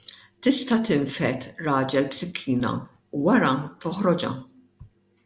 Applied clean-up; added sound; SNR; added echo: none; none; none; none.